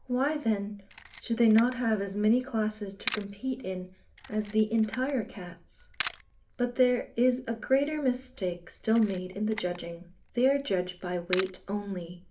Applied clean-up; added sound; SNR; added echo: none; Camera; 12 dB; reverberation time 0.3 s.